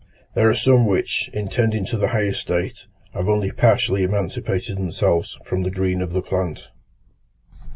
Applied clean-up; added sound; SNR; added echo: none; none; none; none.